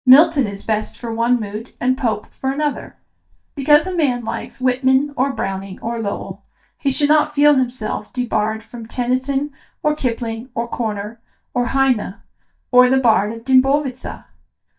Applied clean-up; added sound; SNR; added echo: neural mask model DeepFilterNet 3.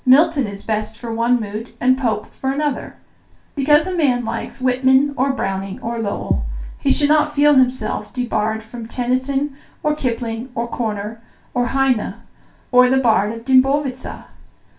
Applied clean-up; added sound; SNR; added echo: none; Bass drum; 2 dB; reverberation time 0.3 s.